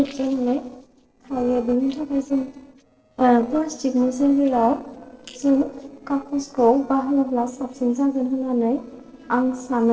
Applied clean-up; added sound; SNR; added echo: neural separator model SepFormer DNS4.